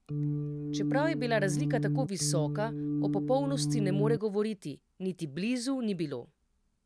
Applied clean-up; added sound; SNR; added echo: none; Organ; -2 dB; none.